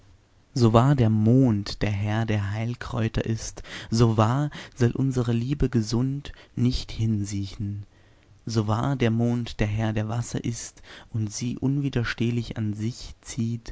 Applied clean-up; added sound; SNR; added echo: none; none; none; none.